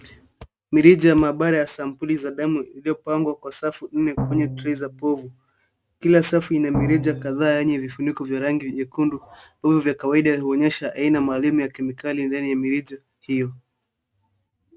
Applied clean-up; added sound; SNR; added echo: neural mask model RNNoise.